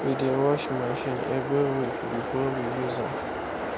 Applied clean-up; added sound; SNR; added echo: none; Train; 3 dB; none.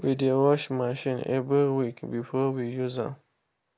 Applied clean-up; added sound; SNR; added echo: none; none; none; none.